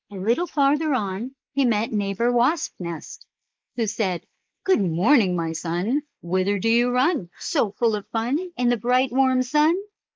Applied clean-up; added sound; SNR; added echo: neural mask model Resemble Enhance denoiser.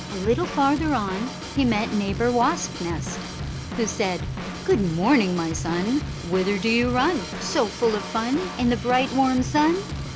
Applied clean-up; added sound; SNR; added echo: none; Drum / Drum kit; 8 dB; none.